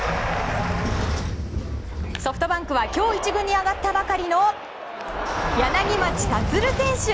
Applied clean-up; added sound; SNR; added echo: none; Sliding door / Train; 5 dB; none.